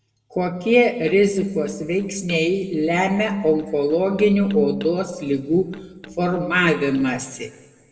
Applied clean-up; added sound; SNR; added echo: neural separator model SepFormer DNS4.